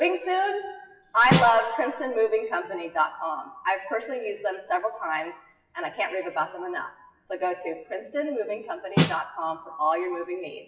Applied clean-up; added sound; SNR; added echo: classical method WPE with log-MMSE.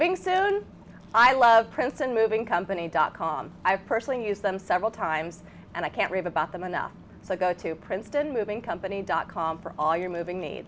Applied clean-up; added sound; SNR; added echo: none; none; none; none.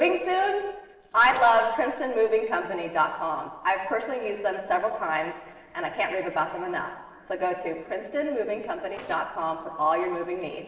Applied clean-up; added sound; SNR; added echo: neural separator model SepFormer DNS4.